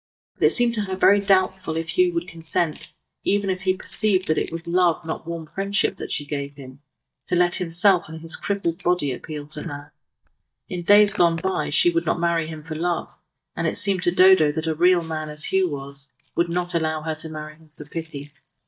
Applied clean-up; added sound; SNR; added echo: neural mask model DeepFilterNet 3.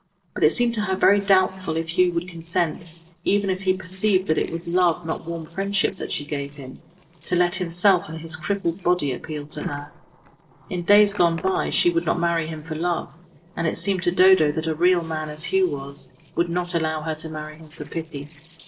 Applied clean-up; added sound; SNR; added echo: neural separator model SepFormer DNS4.